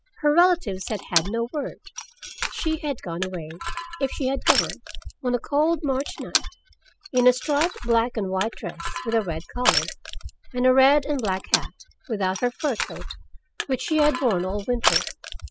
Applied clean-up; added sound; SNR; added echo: classical method spectral subtraction.